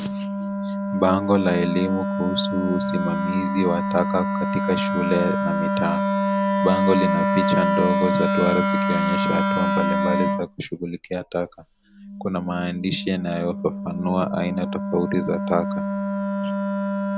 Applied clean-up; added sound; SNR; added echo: none; Wind instrument, woodwind instrument; -2 dB; none.